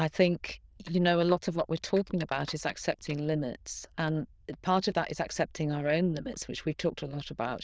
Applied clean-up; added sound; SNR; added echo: neural diffusion model UNIVERSE++.